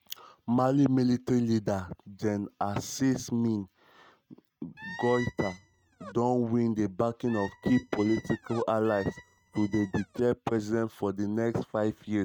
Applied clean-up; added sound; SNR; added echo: neural mask model RNNoise.